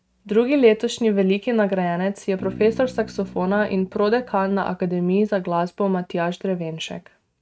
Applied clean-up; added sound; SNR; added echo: neural mask model RNNoise.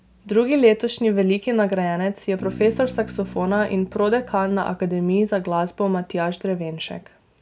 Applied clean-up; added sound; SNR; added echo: none; Bass guitar; 20 dB; none.